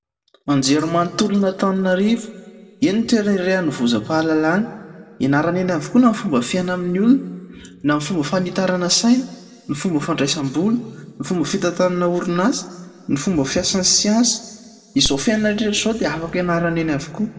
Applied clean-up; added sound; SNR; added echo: none; Dog; 15 dB; reverberation time 1.1 s.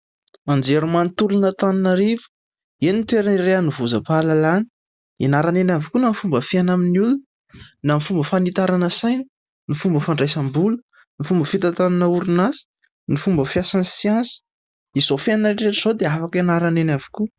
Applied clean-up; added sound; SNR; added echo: none; none; none; none.